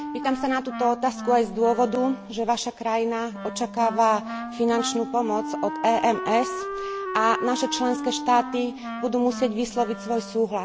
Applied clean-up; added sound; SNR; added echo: none; Wind instrument, woodwind instrument; 9 dB; none.